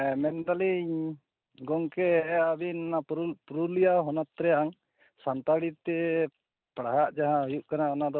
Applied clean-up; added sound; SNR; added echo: none; none; none; none.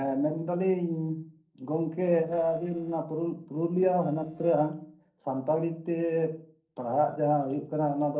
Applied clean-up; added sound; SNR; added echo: neural separator model SepFormer DNS4.